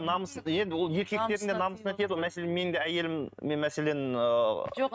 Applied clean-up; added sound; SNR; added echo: neural mask model RNNoise.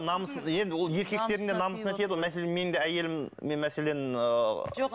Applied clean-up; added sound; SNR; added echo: none; none; none; none.